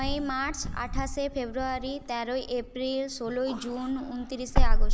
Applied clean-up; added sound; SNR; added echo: none; Wind / Car; -5 dB; none.